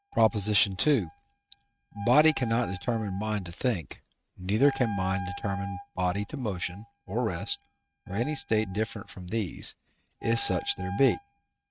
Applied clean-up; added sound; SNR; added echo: neural mask model RNNoise.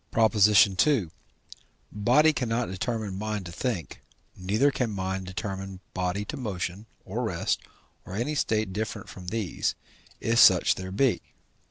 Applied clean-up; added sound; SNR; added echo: none; none; none; none.